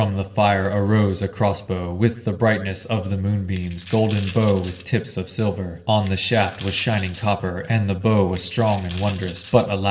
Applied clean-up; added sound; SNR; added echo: none; Coin (dropping); 11 dB; reverberation time 1.2 s.